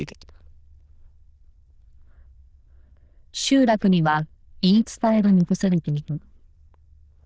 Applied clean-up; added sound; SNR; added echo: neural diffusion model UNIVERSE++.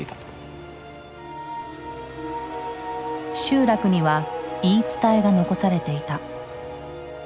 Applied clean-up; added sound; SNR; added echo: none; Musical instrument; 17 dB; none.